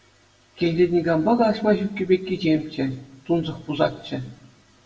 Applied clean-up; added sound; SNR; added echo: none; none; none; reverberation time 0.7 s.